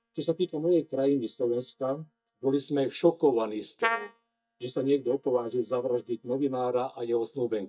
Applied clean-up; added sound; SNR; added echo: neural mask model DeepFilterNet 3.